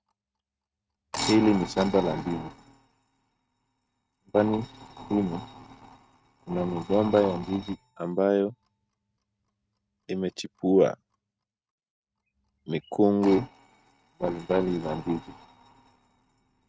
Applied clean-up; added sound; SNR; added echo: neural mask model RNNoise.